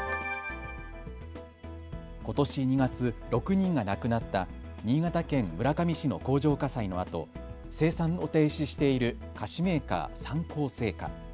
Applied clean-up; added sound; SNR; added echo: none; none; none; none.